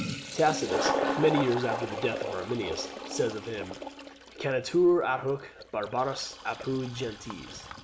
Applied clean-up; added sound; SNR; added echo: none; Toilet flush; 5 dB; none.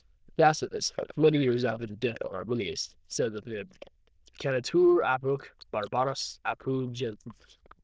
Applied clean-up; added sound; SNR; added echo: neural diffusion model UNIVERSE++.